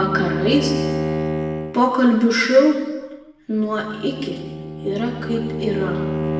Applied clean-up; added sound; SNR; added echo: none; Bowed string instrument; 5 dB; reverberation time 1.1 s.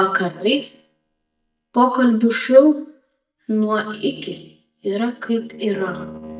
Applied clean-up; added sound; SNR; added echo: neural mask model DeepFilterNet 3.